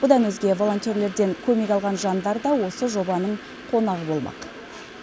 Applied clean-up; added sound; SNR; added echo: none; Train; 15 dB; none.